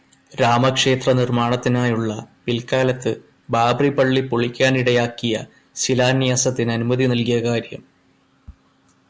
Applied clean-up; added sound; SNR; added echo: none; none; none; none.